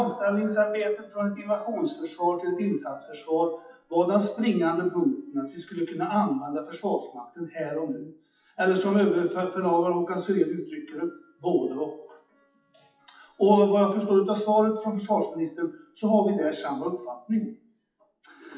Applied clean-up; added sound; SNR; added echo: classical method WPE with log-MMSE.